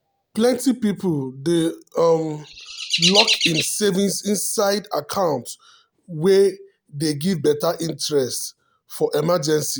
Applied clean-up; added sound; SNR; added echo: none; Chirp, tweet; 2 dB; none.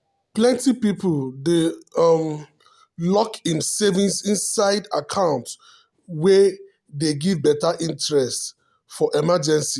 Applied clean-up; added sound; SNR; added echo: none; none; none; none.